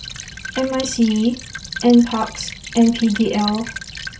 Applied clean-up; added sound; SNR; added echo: none; Stream / Trickle, dribble; 13 dB; reverberation time 0.2 s.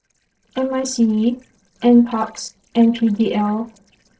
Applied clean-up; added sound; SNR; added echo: neural separator model SepFormer DNS4.